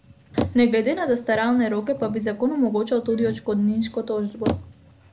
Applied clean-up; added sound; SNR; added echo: none; Bicycle; 11 dB; none.